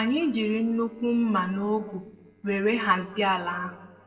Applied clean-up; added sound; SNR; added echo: neural separator model SepFormer DNS4.